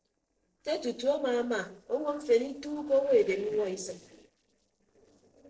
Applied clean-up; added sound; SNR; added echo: neural separator model SepFormer DNS4.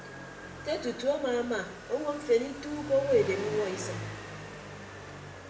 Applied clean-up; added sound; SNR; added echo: none; Motorcycle; 10 dB; reverberation time 0.7 s.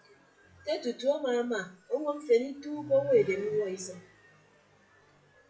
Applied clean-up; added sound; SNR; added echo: classical method WPE with log-MMSE.